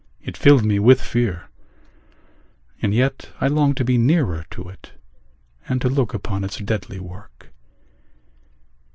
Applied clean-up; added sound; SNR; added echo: none; none; none; none.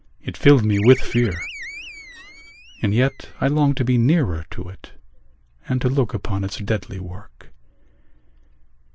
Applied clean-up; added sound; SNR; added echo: none; Animal; 15 dB; none.